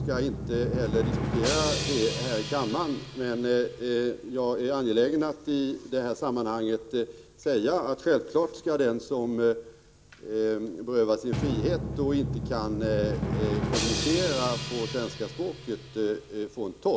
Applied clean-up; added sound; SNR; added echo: none; Drum; 6 dB; none.